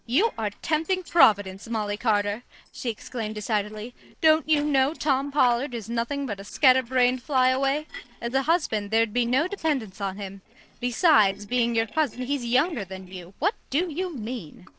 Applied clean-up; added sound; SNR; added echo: neural separator model SepFormer DNS4.